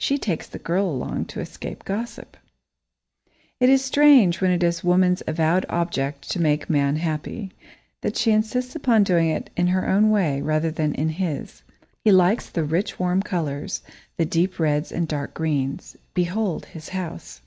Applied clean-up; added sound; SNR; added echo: none; none; none; none.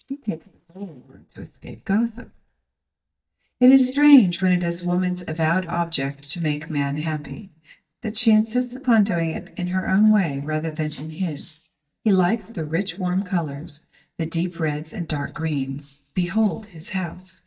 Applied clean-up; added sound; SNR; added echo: neural mask model DeepFilterNet 3.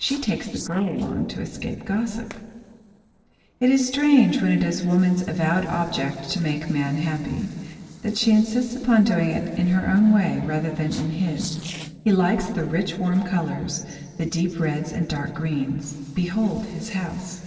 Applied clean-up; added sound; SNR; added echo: neural separator model SepFormer DNS4.